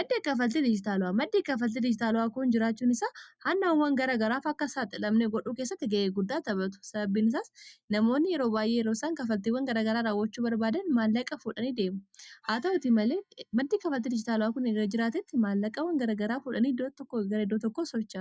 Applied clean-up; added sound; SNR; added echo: neural mask model DeepFilterNet 3.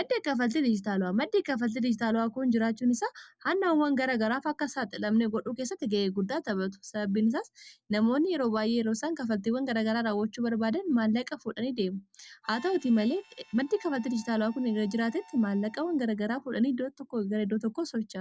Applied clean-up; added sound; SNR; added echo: neural separator model SepFormer DNS4.